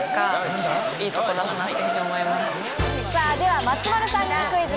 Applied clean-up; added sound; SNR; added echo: none; Bathtub (filling or washing) / Water tap, faucet; 7 dB; none.